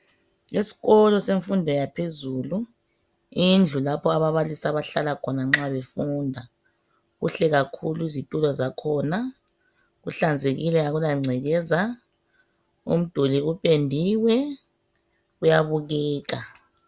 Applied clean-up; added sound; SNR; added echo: none; none; none; none.